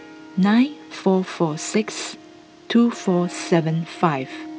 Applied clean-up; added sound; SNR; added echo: none; Harp; 18 dB; none.